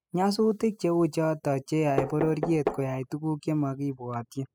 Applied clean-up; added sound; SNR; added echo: classical method spectral subtraction.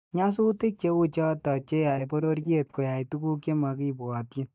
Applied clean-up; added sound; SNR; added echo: neural mask model DeepFilterNet 3.